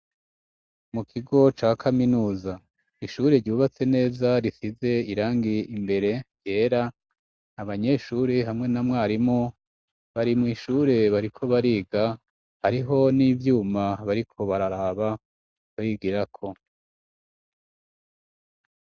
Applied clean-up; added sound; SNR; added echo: none; none; none; none.